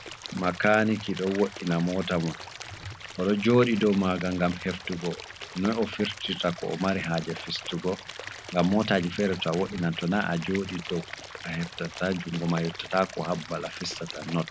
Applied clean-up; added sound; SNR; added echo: none; Stream / Liquid; 13 dB; none.